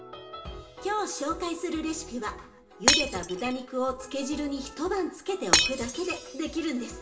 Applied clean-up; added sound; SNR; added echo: none; Shatter; -5 dB; reverberation time 0.7 s.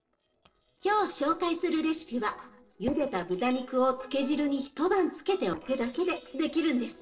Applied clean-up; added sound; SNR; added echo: neural separator model SepFormer DNS4.